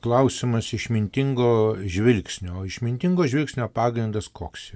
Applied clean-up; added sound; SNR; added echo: none; none; none; none.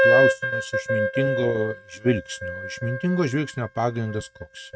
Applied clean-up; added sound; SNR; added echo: neural mask model RNNoise.